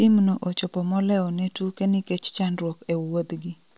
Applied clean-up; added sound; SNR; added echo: none; none; none; none.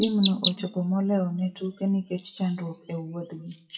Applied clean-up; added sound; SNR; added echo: classical method WPE with log-MMSE.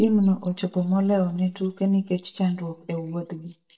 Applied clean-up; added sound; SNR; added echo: neural mask model DeepFilterNet 3.